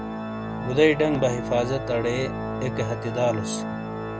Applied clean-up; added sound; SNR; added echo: none; Organ; 5 dB; none.